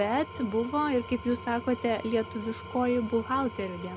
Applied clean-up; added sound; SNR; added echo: none; Engine / Tools; 12 dB; none.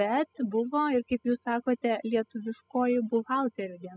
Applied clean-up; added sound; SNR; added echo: classical method spectral subtraction.